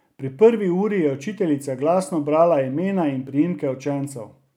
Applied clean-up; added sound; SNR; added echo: none; none; none; none.